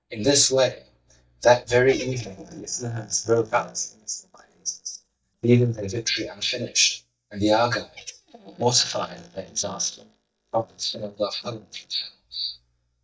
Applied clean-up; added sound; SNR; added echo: neural mask model DeepFilterNet 3.